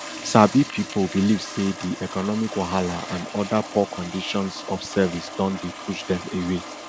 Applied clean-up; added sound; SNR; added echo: none; Toilet flush; 12 dB; none.